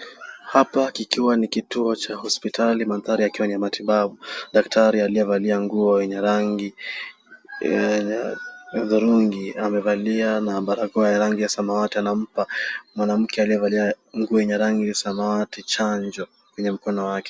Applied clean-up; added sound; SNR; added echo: none; none; none; none.